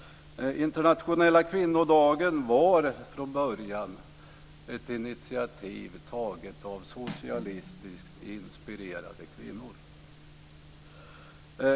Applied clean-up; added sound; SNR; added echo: none; Cutlery, silverware; 18 dB; none.